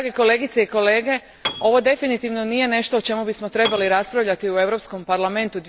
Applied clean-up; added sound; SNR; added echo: none; Piano; 15 dB; none.